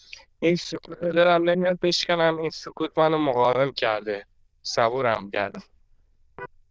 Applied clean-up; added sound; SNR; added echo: neural diffusion model UNIVERSE++.